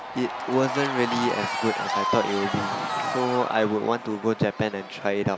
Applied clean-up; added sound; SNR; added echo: none; Crowd / Cheering; 4 dB; none.